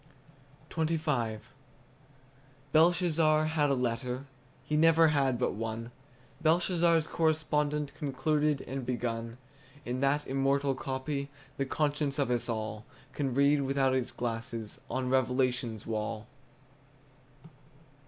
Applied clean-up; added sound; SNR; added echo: none; none; none; none.